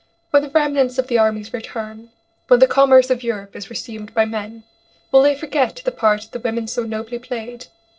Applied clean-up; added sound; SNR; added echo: neural separator model SepFormer DNS4.